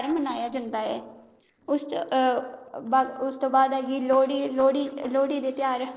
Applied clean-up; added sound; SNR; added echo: neural separator model SepFormer DNS4.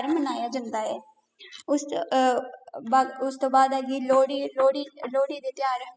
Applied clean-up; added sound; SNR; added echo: classical method spectral subtraction.